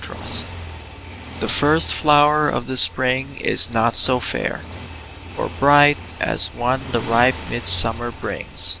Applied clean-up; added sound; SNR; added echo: none; Motorcycle; 13 dB; none.